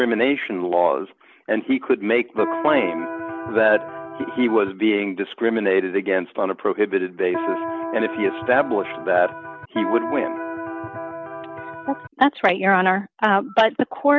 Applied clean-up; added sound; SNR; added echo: none; Electric guitar; 8 dB; none.